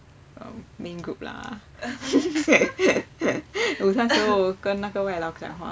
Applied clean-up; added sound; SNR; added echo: none; none; none; none.